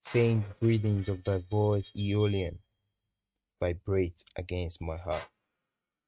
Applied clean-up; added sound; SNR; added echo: neural mask model RNNoise.